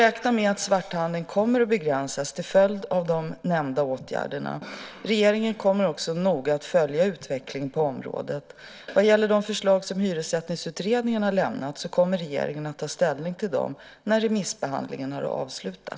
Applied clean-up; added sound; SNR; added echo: none; none; none; none.